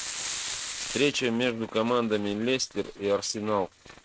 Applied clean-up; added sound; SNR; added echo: neural mask model RNNoise.